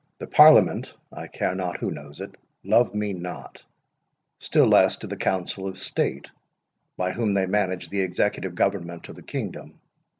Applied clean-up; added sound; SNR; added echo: none; none; none; none.